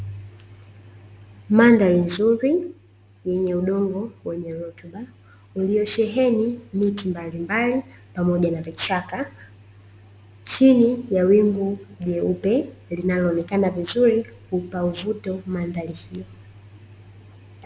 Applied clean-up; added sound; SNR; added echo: none; none; none; none.